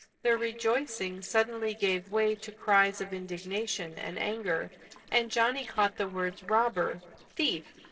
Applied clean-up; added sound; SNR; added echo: neural separator model SepFormer DNS4.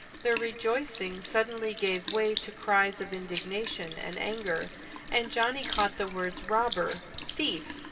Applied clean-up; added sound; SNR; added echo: none; Sink (filling or washing) / Liquid; 8 dB; reverberation time 2.3 s.